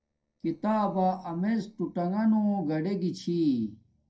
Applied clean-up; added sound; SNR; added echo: neural separator model SepFormer DNS4.